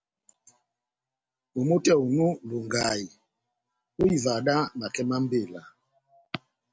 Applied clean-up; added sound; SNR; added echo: none; none; none; none.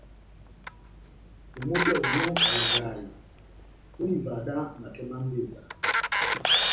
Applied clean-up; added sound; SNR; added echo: none; Camera; -4 dB; reverberation time 0.6 s.